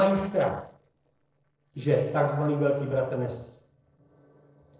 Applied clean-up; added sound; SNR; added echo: neural separator model SepFormer DNS4.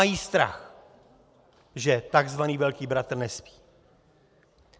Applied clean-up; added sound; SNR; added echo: none; none; none; none.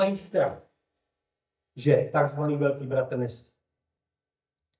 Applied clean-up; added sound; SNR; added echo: neural mask model DeepFilterNet 3.